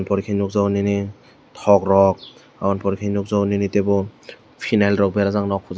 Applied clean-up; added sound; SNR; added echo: none; none; none; none.